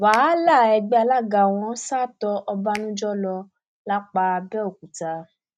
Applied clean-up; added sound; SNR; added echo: neural mask model RNNoise.